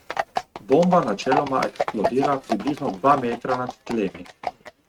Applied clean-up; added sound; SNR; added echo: neural mask model RNNoise.